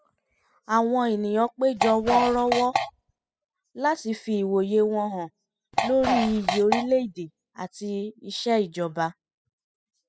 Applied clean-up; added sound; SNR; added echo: classical method spectral subtraction.